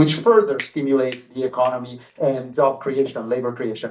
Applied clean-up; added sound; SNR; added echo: neural mask model DeepFilterNet 3.